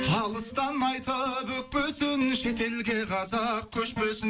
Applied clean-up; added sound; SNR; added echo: none; none; none; none.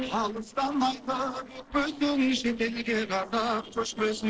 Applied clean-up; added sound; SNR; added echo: neural separator model SepFormer DNS4.